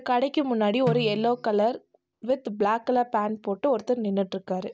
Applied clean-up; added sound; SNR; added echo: none; Snare drum; 12 dB; none.